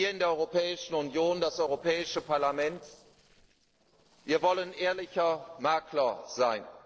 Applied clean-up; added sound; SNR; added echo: neural separator model SepFormer DNS4.